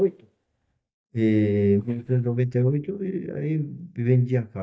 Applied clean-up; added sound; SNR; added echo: neural mask model DeepFilterNet 3.